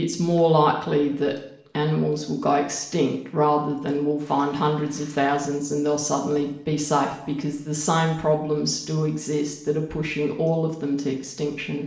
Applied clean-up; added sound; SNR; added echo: none; none; none; reverberation time 0.7 s.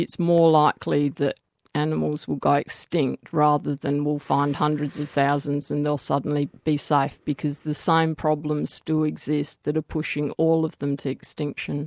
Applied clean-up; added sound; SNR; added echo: none; none; none; none.